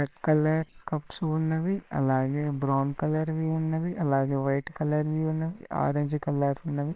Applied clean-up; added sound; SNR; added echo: neural separator model SepFormer WHAMR!.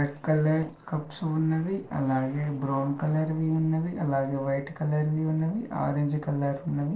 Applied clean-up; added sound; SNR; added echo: neural separator model SepFormer DNS4.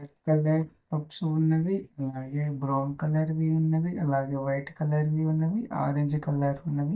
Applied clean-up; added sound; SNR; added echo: neural mask model DeepFilterNet 3.